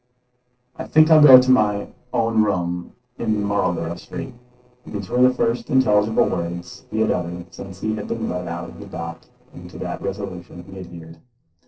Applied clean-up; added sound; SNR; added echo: neural separator model SepFormer DNS4.